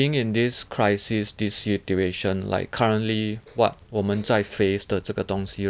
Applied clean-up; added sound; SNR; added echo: none; none; none; none.